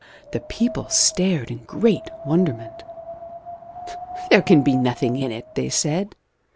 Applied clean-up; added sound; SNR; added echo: none; Wind; 14 dB; none.